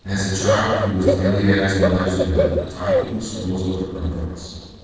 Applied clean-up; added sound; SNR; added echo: neural separator model SepFormer DNS4.